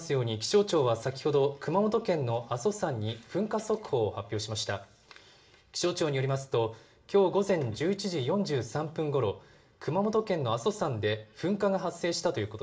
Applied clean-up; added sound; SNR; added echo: none; none; none; reverberation time 0.4 s.